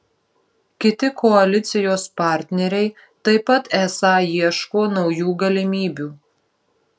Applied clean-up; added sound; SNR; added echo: none; none; none; none.